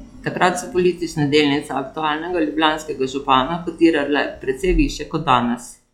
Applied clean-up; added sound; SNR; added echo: classical method log-MMSE.